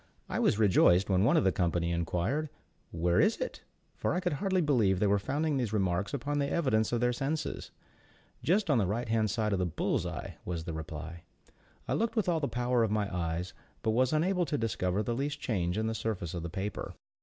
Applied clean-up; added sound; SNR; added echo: none; none; none; none.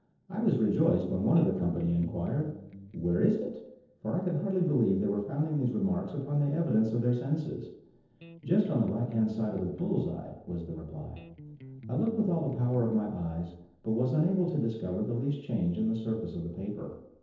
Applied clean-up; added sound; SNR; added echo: neural separator model SepFormer DNS4.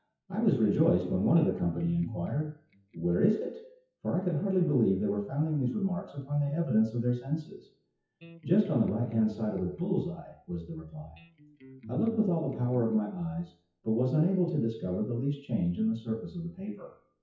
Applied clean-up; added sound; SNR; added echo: classical method WPE with log-MMSE.